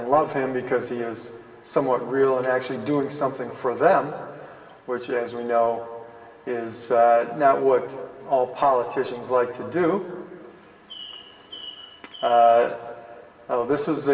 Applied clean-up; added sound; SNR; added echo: none; Bird; 18 dB; reverberation time 2.4 s.